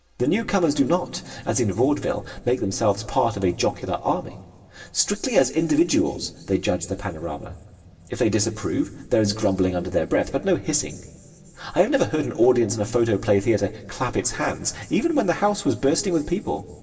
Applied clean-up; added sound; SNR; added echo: none; none; none; reverberation time 2.9 s.